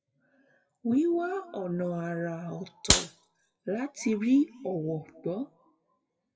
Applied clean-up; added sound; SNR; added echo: classical method WPE with log-MMSE.